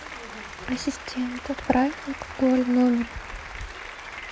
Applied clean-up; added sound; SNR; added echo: none; Applause; 13 dB; none.